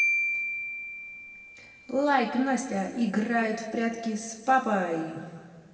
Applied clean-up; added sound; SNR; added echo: none; Marimba, xylophone; 7 dB; reverberation time 2.3 s.